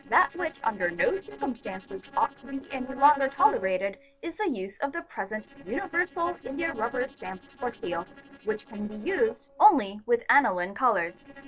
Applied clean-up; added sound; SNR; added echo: neural separator model SepFormer DNS4.